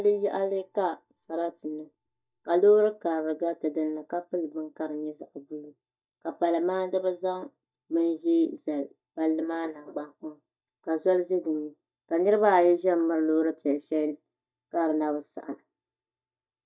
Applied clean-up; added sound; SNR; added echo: neural mask model DeepFilterNet 3.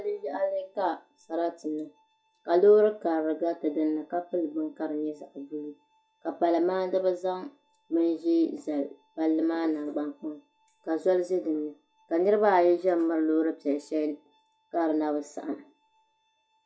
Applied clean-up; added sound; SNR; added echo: classical method log-MMSE.